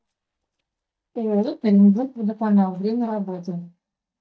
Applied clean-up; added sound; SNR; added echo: neural mask model DeepFilterNet 3.